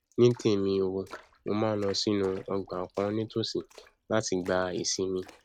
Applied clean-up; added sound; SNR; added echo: neural mask model RNNoise.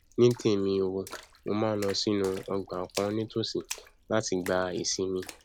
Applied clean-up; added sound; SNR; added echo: none; Splash, splatter; 18 dB; none.